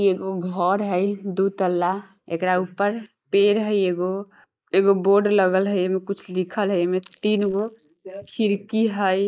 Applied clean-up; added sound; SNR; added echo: neural mask model Resemble Enhance denoiser.